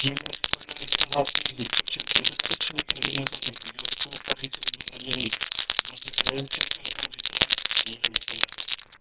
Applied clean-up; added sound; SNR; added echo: neural separator model SepFormer WHAMR!.